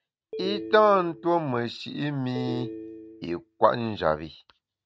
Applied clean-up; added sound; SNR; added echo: neural mask model RNNoise.